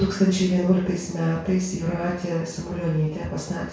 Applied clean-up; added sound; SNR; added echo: none; none; none; reverberation time 0.6 s.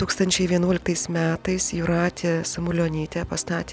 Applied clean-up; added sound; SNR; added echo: none; none; none; none.